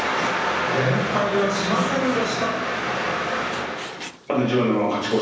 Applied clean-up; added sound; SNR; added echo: none; Frying (food); 18 dB; reverberation time 1.1 s.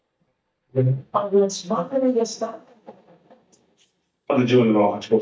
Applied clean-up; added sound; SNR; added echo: neural mask model DeepFilterNet 3.